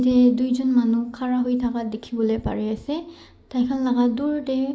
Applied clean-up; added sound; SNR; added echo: none; none; none; none.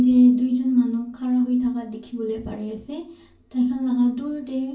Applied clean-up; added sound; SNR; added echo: none; none; none; reverberation time 0.2 s.